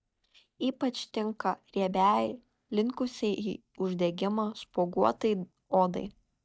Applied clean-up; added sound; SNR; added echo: neural mask model DeepFilterNet 3.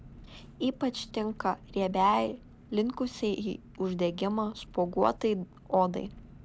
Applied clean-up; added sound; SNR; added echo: none; Engine; 20 dB; none.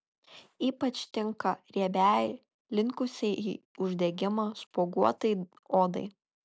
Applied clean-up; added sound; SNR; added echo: none; none; none; none.